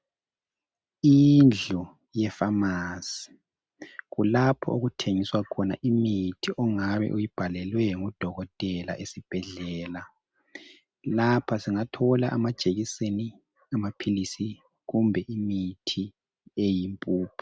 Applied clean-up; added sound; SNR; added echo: none; none; none; none.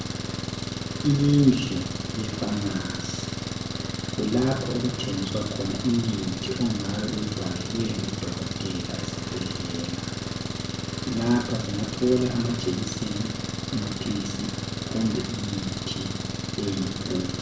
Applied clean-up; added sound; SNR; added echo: none; Engine; 3 dB; reverberation time 0.7 s.